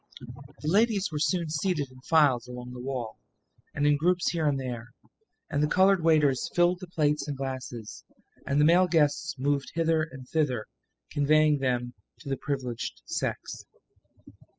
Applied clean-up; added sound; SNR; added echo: classical method spectral subtraction.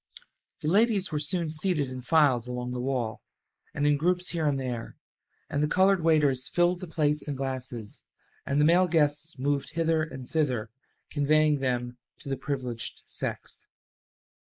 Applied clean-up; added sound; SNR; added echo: neural mask model Resemble Enhance denoiser.